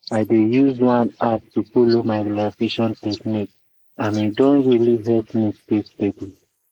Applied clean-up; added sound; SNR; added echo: neural mask model Resemble Enhance denoiser.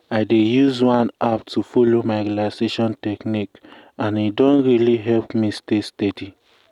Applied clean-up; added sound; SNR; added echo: none; none; none; none.